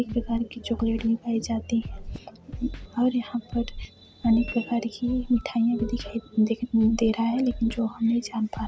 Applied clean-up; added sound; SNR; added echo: none; Scratching (performance technique); 13 dB; none.